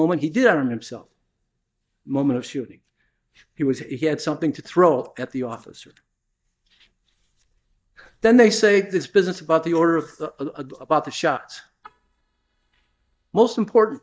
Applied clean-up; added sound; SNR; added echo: neural mask model DeepFilterNet 3.